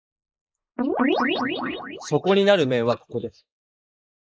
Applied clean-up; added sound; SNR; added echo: neural mask model Resemble Enhance denoiser.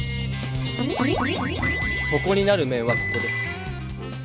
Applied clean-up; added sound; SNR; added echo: none; Microwave oven; 4 dB; none.